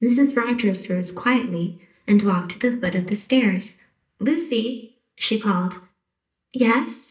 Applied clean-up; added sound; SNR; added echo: neural mask model DeepFilterNet 3.